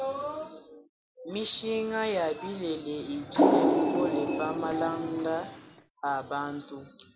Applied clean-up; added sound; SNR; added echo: none; Water; -5 dB; none.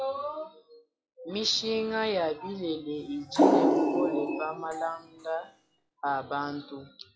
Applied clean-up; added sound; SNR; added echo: classical method log-MMSE.